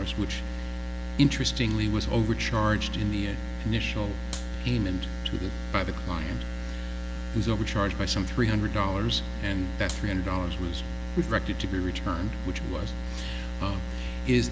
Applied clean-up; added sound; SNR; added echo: none; Clapping; 16 dB; none.